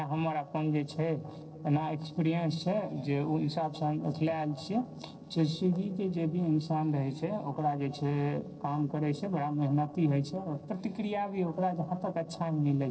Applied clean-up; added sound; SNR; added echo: neural separator model SepFormer DNS4.